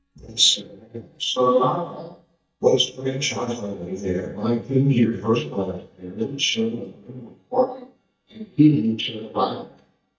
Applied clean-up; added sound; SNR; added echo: neural mask model DeepFilterNet 3.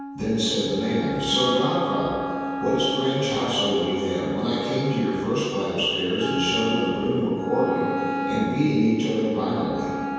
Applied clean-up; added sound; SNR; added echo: none; Wind instrument, woodwind instrument; 7 dB; reverberation time 2.1 s.